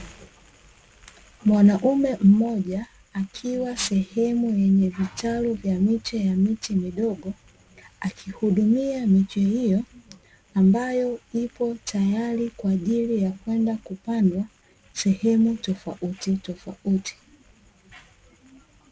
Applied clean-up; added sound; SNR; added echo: none; none; none; none.